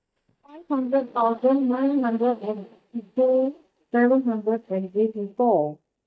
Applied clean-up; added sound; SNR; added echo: neural mask model DeepFilterNet 3.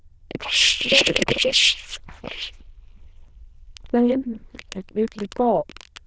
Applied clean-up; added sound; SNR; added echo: neural diffusion model UNIVERSE++.